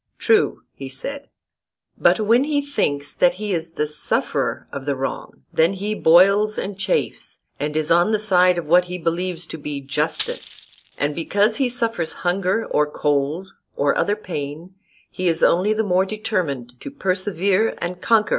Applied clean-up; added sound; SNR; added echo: none; Rattle (instrument); 16 dB; none.